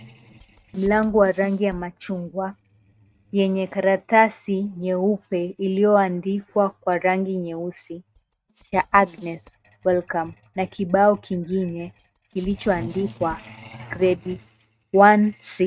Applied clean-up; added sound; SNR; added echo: neural mask model RNNoise.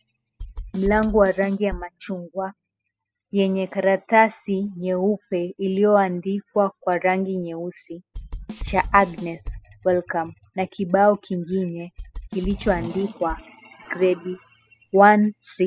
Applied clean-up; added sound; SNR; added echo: classical method spectral subtraction.